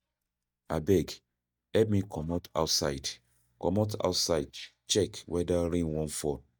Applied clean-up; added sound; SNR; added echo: neural mask model DeepFilterNet 3.